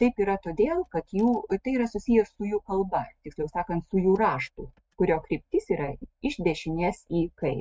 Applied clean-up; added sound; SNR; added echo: neural mask model RNNoise.